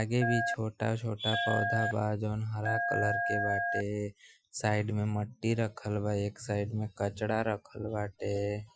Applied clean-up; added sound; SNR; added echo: classical method Wiener filter.